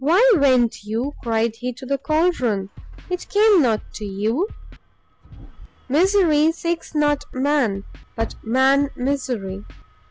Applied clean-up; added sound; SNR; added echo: none; Scratching (performance technique) + Engine starting; 17 dB; none.